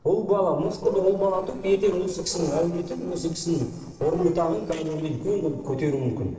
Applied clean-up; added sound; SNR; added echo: neural separator model SepFormer DNS4.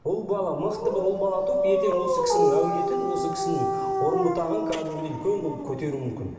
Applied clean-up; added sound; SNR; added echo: none; Dog; -1 dB; reverberation time 2.5 s.